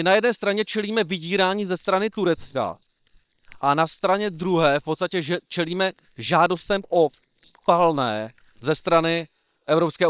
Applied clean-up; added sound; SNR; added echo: neural separator model SepFormer WHAM!.